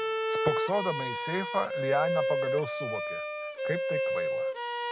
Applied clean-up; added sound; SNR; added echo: none; Bowed string instrument; -2 dB; none.